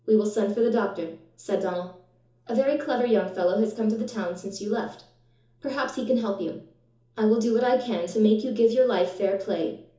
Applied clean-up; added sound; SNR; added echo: none; none; none; reverberation time 0.7 s.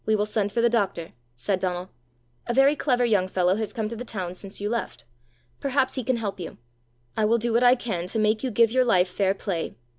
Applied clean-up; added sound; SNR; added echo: none; none; none; none.